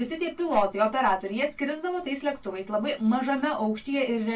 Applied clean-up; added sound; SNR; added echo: none; none; none; reverberation time 0.2 s.